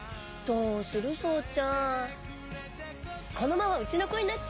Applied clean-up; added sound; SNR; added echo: none; none; none; none.